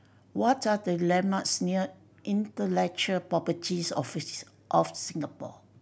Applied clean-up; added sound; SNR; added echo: none; none; none; none.